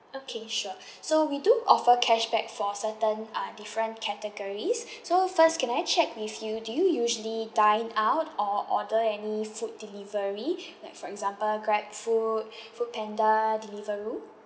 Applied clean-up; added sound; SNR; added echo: none; none; none; none.